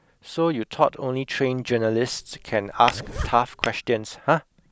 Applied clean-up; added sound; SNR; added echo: none; Tap / Glass + Zipper (clothing); 10 dB; none.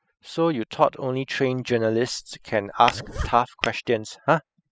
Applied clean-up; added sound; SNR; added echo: classical method spectral subtraction.